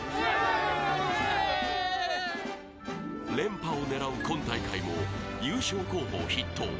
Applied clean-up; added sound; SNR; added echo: none; Marimba, xylophone + Wind instrument, woodwind instrument; 19 dB; none.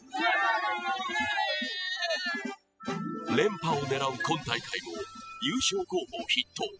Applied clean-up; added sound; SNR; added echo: classical method spectral subtraction.